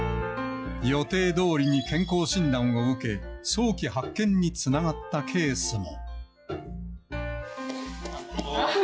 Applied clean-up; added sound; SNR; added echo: classical method log-MMSE.